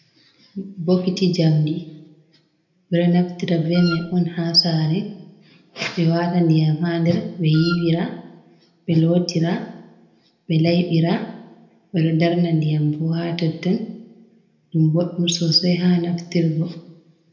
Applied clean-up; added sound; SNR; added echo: none; Wind instrument, woodwind instrument; 13 dB; reverberation time 0.6 s.